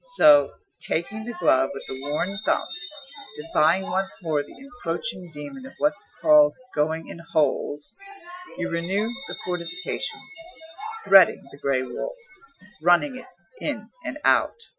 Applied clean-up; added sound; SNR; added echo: classical method Wiener filter.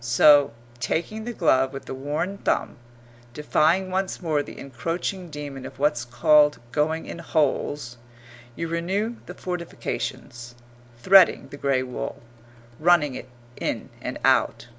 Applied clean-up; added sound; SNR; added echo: none; none; none; none.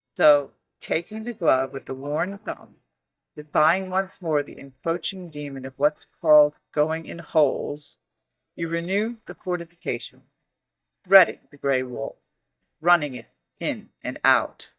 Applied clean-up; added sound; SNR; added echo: neural mask model DeepFilterNet 3.